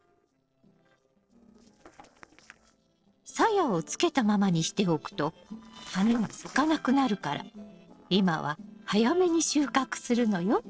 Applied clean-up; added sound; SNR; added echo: neural separator model SepFormer DNS4.